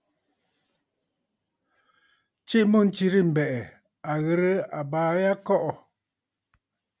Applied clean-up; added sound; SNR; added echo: none; none; none; none.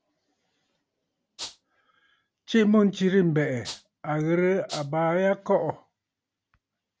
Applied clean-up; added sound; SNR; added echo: none; Rattle (instrument); 13 dB; none.